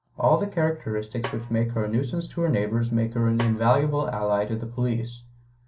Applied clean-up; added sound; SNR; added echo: none; Snare drum; 17 dB; reverberation time 0.3 s.